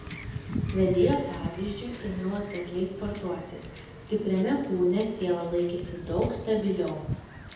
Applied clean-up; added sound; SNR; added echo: none; Wind / Ocean / Boat, Water vehicle; 8 dB; reverberation time 0.9 s.